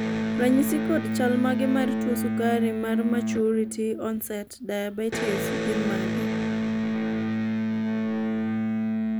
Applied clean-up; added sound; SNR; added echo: none; Electric guitar; -2 dB; none.